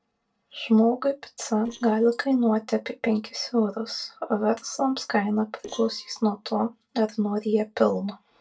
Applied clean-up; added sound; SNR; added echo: neural separator model SepFormer DNS4.